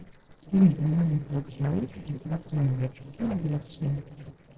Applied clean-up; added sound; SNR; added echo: neural separator model SepFormer DNS4.